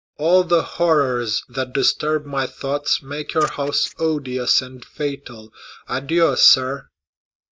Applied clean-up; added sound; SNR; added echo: neural mask model DeepFilterNet 3.